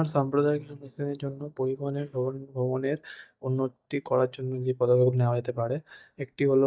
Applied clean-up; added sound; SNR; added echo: neural mask model DeepFilterNet 3.